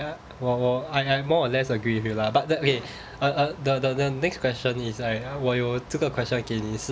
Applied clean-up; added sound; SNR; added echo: none; none; none; none.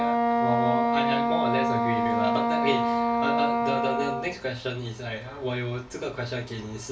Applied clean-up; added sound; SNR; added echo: none; Wind instrument, woodwind instrument; -4 dB; reverberation time 0.3 s.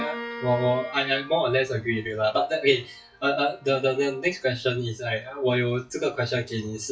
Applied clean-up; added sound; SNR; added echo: classical method WPE with log-MMSE.